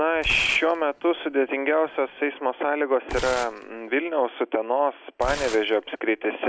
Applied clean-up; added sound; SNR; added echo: none; Tearing; 12 dB; none.